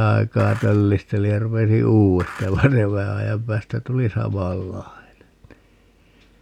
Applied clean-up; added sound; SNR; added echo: none; Skateboard; 16 dB; none.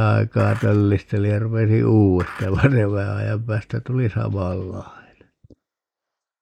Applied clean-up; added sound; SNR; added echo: neural mask model Resemble Enhance denoiser.